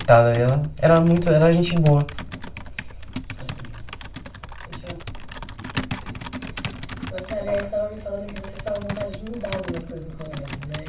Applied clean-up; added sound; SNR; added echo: none; Computer keyboard; 13 dB; reverberation time 0.2 s.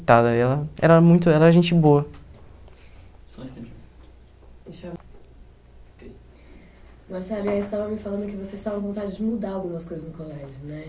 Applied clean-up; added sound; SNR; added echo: none; none; none; none.